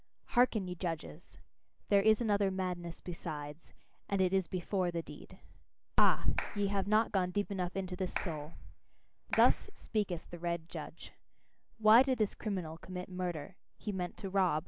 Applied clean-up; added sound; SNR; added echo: none; Clapping; 11 dB; none.